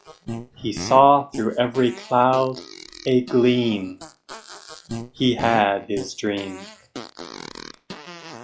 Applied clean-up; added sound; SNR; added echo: classical method log-MMSE.